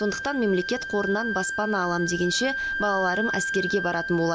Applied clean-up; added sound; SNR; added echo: none; Wind instrument, woodwind instrument; 4 dB; none.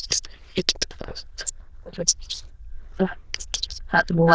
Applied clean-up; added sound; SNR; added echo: neural diffusion model UNIVERSE++.